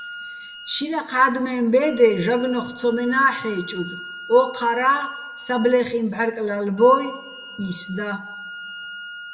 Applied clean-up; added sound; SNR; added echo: none; Wind instrument, woodwind instrument; 16 dB; reverberation time 1.2 s.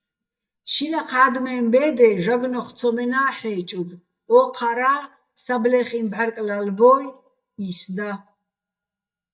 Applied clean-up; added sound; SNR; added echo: neural mask model DeepFilterNet 3.